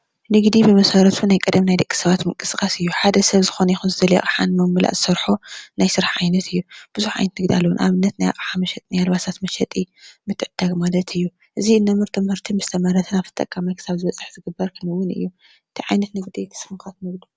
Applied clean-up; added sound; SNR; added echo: none; none; none; none.